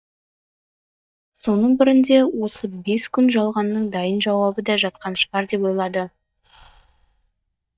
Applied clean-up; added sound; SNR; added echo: neural mask model DeepFilterNet 3.